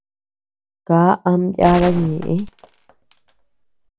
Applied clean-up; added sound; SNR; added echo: none; Gunshot, gunfire; 11 dB; none.